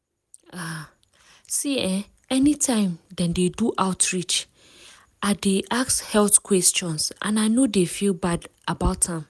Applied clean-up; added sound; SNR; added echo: none; none; none; none.